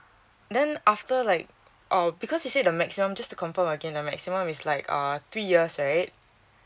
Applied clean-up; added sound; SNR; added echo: none; none; none; none.